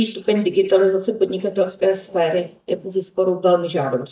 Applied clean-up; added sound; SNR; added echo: neural mask model DeepFilterNet 3.